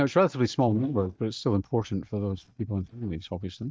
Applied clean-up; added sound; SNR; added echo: neural mask model DeepFilterNet 3.